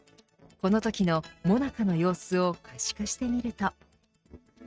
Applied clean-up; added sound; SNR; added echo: neural mask model RNNoise.